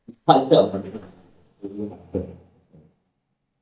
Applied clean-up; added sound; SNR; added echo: neural mask model DeepFilterNet 3.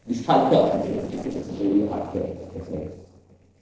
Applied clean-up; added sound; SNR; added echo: neural separator model SepFormer DNS4.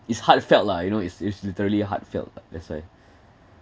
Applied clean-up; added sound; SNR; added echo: none; none; none; none.